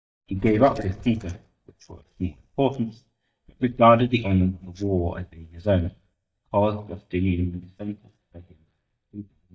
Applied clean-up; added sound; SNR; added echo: neural mask model DeepFilterNet 3.